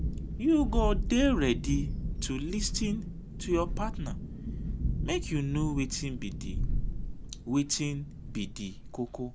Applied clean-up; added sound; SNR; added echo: none; Thunderstorm; 1 dB; none.